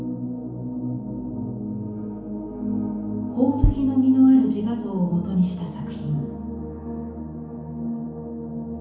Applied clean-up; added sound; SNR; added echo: none; Bass drum; 3 dB; reverberation time 0.7 s.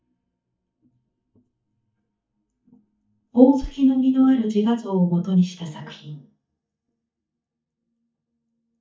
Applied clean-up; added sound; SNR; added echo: neural mask model DeepFilterNet 3.